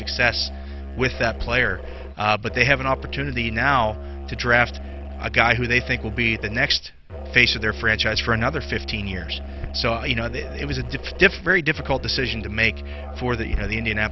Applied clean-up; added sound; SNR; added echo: none; Musical instrument; 10 dB; none.